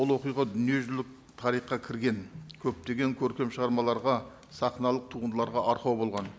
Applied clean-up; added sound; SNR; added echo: none; none; none; none.